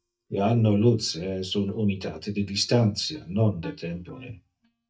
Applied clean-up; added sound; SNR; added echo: neural mask model DeepFilterNet 3.